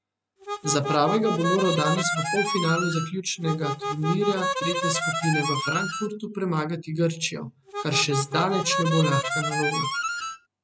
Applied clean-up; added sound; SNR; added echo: none; Harmonica; 2 dB; none.